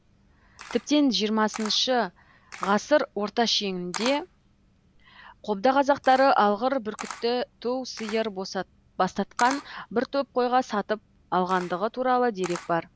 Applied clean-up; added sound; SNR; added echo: none; Camera; 18 dB; none.